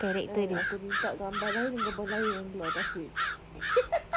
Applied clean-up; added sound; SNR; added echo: none; Bird vocalization, bird call, bird song; 2 dB; none.